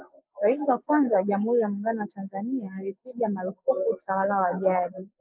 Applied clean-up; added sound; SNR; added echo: neural mask model Resemble Enhance denoiser.